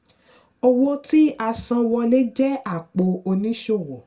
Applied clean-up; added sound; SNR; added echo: none; none; none; reverberation time 0.2 s.